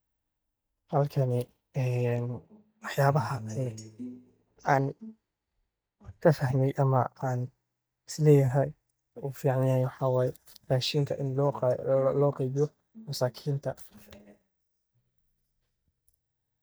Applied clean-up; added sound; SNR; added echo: neural mask model DeepFilterNet 3.